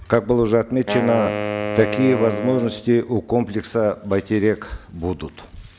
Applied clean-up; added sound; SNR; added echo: none; Wind instrument, woodwind instrument; 7 dB; none.